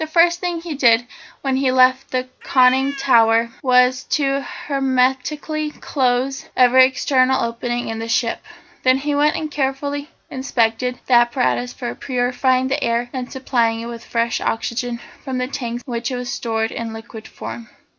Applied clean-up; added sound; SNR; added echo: none; Cat; 12 dB; none.